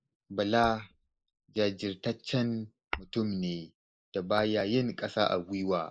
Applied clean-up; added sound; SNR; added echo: neural mask model Resemble Enhance denoiser.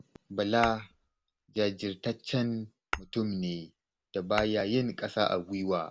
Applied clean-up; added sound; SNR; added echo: none; Tap / Glass; 11 dB; none.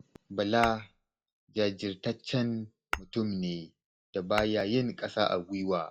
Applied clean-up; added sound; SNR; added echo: classical method log-MMSE.